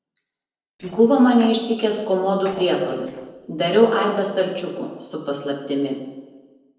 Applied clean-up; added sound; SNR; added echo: neural separator model SepFormer DNS4.